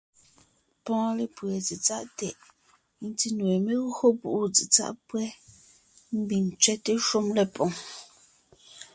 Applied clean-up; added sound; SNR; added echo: none; none; none; none.